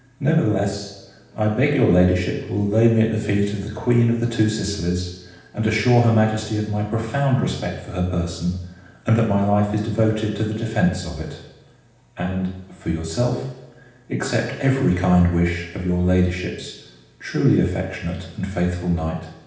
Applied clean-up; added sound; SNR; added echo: none; none; none; reverberation time 0.9 s.